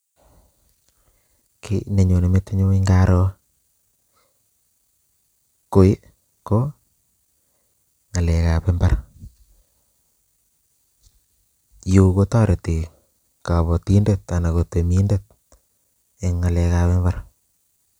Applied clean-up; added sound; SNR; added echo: none; none; none; none.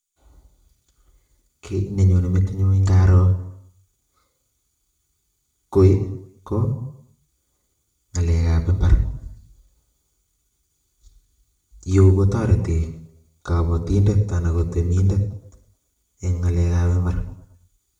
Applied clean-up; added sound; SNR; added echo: none; none; none; reverberation time 0.7 s.